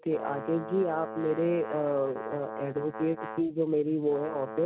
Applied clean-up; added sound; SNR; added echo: neural mask model RNNoise.